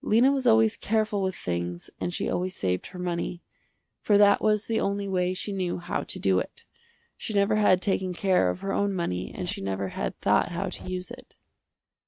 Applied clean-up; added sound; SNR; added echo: neural mask model RNNoise.